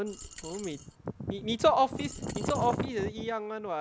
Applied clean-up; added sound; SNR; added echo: none; Coin (dropping); 17 dB; none.